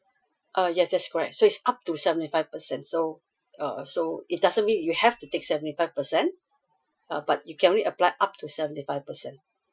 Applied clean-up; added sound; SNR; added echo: classical method Wiener filter.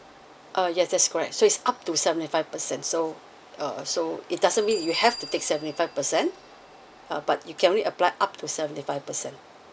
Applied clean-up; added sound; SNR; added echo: none; Bell; 20 dB; none.